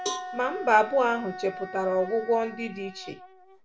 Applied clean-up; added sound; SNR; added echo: none; Wind instrument, woodwind instrument + Cowbell; 11 dB; none.